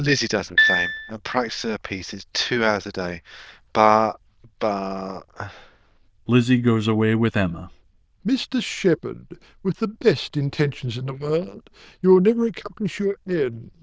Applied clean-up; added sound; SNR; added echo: neural diffusion model UNIVERSE++.